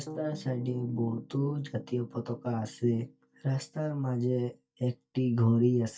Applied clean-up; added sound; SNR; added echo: neural mask model DeepFilterNet 3.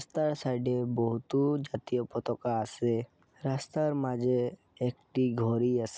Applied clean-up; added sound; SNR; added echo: none; none; none; none.